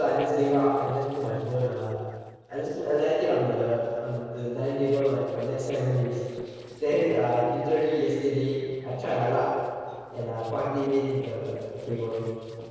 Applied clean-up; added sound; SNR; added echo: neural separator model SepFormer DNS4.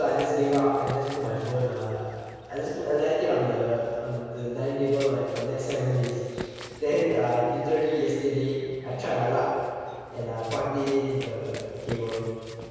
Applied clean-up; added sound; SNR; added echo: none; Run; 18 dB; reverberation time 1.9 s.